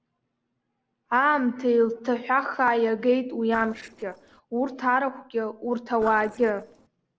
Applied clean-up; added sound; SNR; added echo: neural separator model SepFormer DNS4.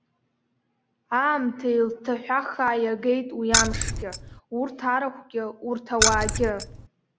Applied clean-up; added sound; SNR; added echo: none; Keys jangling; -2 dB; none.